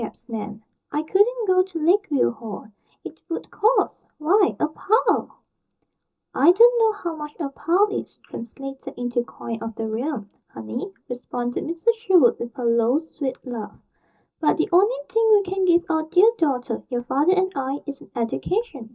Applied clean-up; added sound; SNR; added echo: none; none; none; reverberation time 0.2 s.